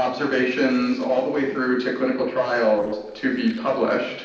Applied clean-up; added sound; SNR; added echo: neural separator model SepFormer DNS4.